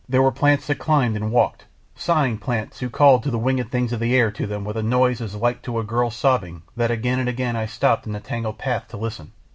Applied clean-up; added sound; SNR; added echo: none; none; none; none.